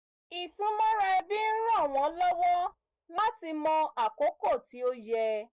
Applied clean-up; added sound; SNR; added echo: neural separator model SepFormer DNS4.